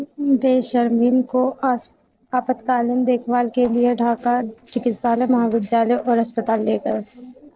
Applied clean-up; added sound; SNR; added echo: neural separator model SepFormer DNS4.